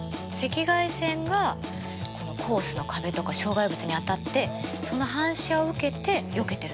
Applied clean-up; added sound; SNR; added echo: none; Bark; 13 dB; none.